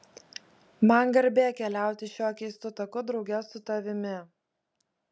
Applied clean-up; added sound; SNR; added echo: none; none; none; none.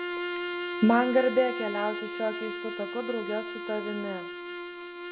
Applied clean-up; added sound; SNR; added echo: none; Bowed string instrument; 5 dB; reverberation time 0.5 s.